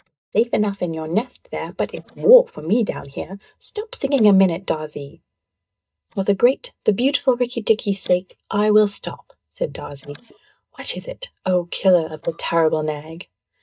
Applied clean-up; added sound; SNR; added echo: neural mask model DeepFilterNet 3.